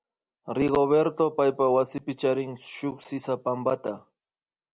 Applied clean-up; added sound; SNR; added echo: none; none; none; none.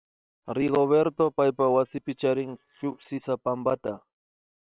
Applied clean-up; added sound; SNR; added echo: neural separator model SepFormer WHAM!.